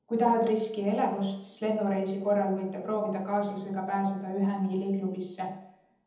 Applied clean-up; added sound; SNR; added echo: none; none; none; reverberation time 1.1 s.